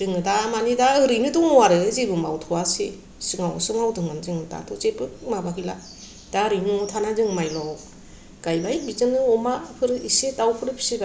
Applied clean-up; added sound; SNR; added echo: none; none; none; none.